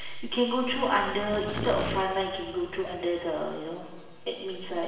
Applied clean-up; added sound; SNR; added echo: none; Insect; 10 dB; reverberation time 1.2 s.